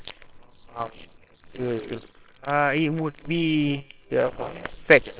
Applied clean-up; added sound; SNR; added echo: neural separator model SepFormer WHAMR!.